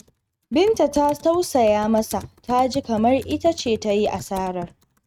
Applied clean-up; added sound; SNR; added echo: neural mask model RNNoise.